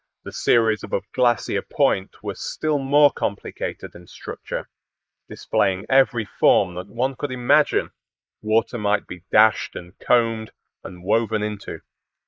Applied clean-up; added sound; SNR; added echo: neural mask model Resemble Enhance denoiser.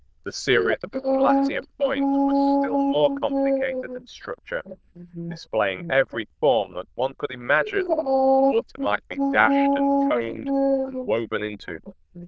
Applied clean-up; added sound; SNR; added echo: neural diffusion model UNIVERSE++.